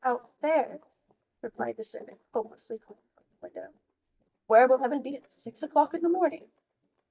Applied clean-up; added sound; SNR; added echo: neural mask model DeepFilterNet 3.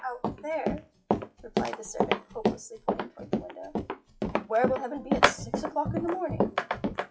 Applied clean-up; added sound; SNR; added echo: classical method WPE with log-MMSE.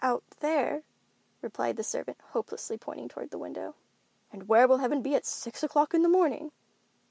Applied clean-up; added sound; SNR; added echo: none; none; none; none.